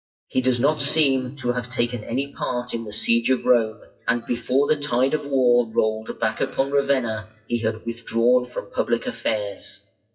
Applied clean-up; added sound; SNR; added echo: classical method WPE with log-MMSE.